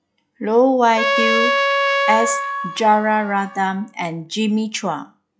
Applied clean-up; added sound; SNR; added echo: classical method log-MMSE.